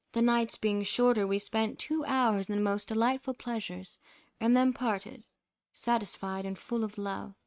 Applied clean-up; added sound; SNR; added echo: neural mask model RNNoise.